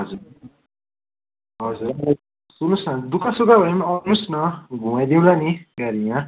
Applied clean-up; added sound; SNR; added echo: none; none; none; none.